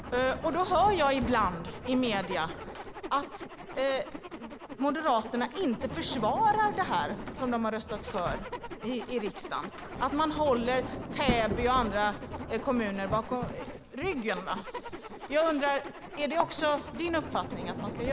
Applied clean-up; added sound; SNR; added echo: none; Sliding door + Zipper (clothing); 8 dB; none.